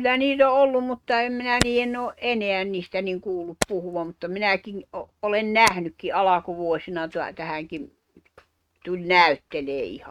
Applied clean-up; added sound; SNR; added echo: neural mask model RNNoise.